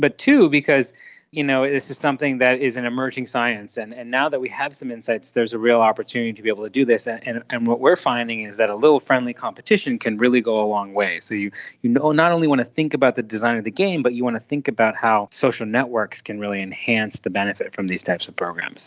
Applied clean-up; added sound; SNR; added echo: none; none; none; none.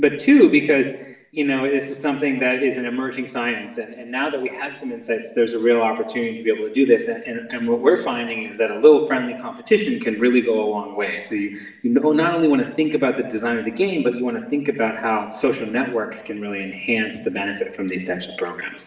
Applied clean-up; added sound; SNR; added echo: none; none; none; reverberation time 0.8 s.